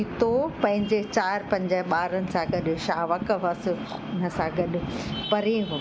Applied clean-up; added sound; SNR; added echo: none; none; none; none.